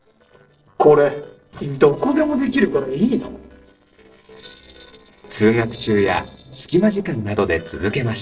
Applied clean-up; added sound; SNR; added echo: neural separator model SepFormer DNS4.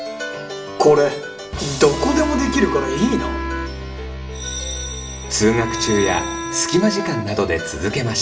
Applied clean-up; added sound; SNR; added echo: none; Wind instrument, woodwind instrument; 9 dB; reverberation time 0.6 s.